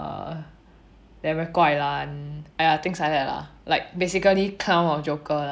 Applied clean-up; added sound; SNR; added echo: none; none; none; none.